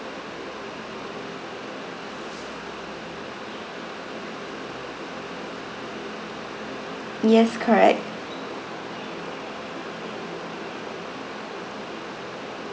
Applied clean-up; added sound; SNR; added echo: none; none; none; none.